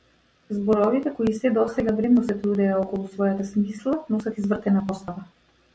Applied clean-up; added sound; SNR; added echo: none; none; none; none.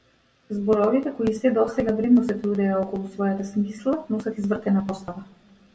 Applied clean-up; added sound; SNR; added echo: none; none; none; reverberation time 0.9 s.